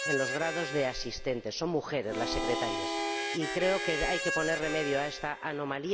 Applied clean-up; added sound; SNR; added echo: none; Harmonica; 3 dB; none.